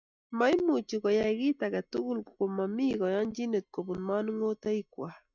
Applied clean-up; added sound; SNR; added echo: neural mask model DeepFilterNet 3.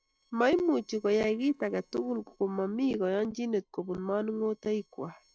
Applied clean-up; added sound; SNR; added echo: neural separator model SepFormer DNS4.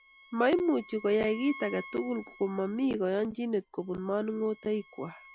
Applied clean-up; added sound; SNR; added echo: none; Bowed string instrument; 19 dB; none.